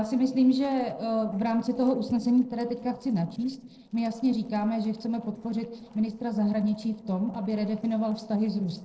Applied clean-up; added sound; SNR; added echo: neural separator model SepFormer DNS4.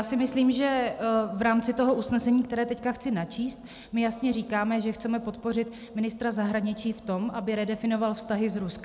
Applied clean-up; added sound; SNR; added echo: none; none; none; none.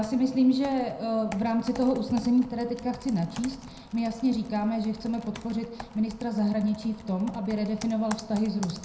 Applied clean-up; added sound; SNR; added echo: none; Computer keyboard; 18 dB; reverberation time 0.5 s.